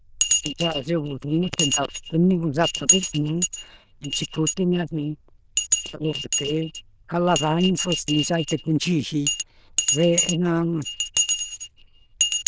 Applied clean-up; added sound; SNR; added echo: neural diffusion model UNIVERSE++.